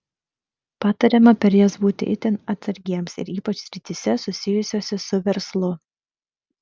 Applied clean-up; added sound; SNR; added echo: none; none; none; none.